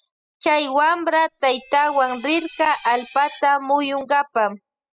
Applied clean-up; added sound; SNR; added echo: classical method spectral subtraction.